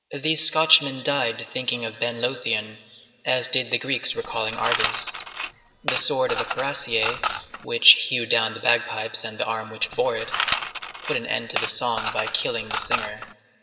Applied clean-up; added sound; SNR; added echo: none; Coin (dropping) / Mechanisms; 3 dB; reverberation time 2.6 s.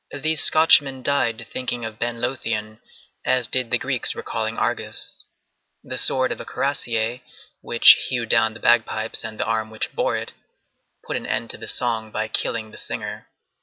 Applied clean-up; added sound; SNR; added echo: none; none; none; none.